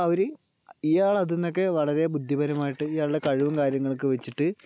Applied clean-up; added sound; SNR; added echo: none; none; none; none.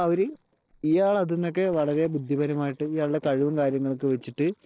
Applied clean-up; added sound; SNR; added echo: neural separator model SepFormer DNS4.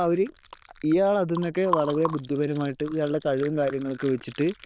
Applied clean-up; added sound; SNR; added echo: neural diffusion model UNIVERSE++.